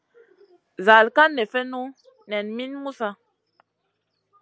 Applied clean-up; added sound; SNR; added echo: none; none; none; none.